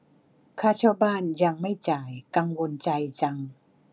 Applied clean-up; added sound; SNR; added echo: none; none; none; none.